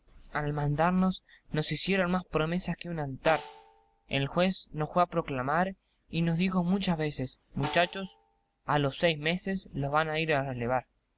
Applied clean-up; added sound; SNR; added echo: none; Snare drum; 16 dB; none.